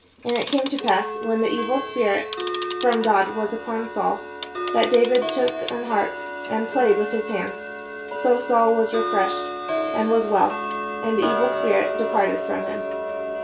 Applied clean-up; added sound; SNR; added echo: none; Tick-tock; 5 dB; reverberation time 0.3 s.